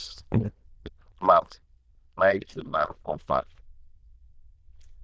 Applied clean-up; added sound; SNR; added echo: neural diffusion model UNIVERSE++.